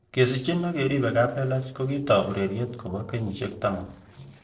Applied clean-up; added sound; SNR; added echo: neural separator model SepFormer DNS4.